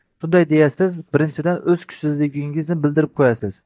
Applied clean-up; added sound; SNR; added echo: neural mask model DeepFilterNet 3.